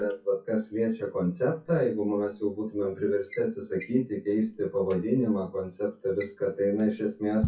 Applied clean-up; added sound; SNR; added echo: classical method WPE with log-MMSE.